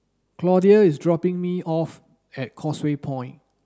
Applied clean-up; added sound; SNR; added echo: none; none; none; none.